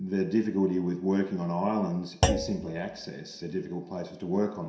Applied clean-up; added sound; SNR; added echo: none; Thump, thud; 4 dB; reverberation time 0.7 s.